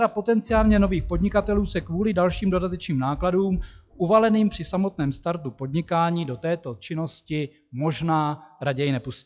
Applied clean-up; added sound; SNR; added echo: classical method log-MMSE.